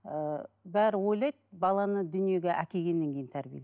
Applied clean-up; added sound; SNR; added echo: none; none; none; none.